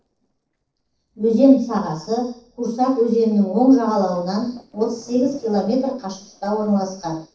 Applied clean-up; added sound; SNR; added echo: neural separator model SepFormer DNS4.